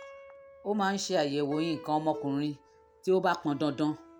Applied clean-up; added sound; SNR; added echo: none; Plucked string instrument; 18 dB; none.